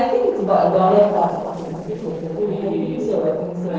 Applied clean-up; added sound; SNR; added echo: neural separator model SepFormer DNS4.